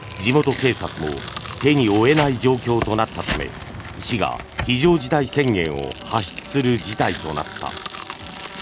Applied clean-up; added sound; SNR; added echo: none; Tearing; 11 dB; none.